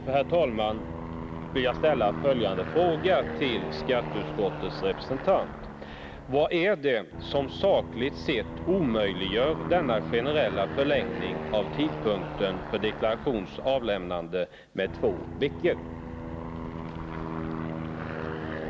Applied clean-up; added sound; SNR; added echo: none; Aircraft; 7 dB; none.